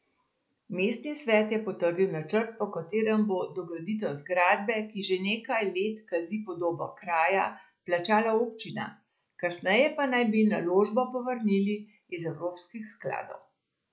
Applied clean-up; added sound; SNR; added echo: none; none; none; none.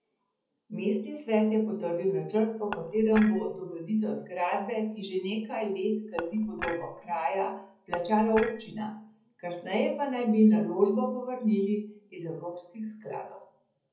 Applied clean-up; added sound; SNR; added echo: none; Dishes, pots, and pans / Chink, clink; 11 dB; reverberation time 0.7 s.